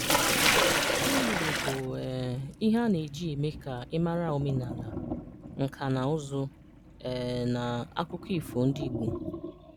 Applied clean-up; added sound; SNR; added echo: none; Sink (filling or washing); 1 dB; none.